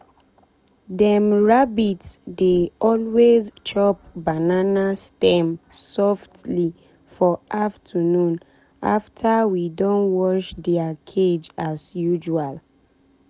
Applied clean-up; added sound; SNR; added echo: none; none; none; none.